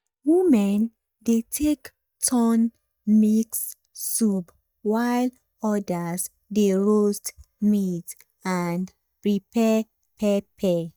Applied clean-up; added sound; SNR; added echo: neural mask model DeepFilterNet 3.